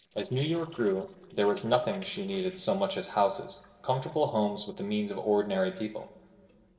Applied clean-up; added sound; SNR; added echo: neural separator model SepFormer DNS4.